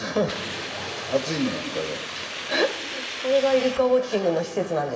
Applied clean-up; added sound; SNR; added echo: none; Hiss; 9 dB; reverberation time 2.6 s.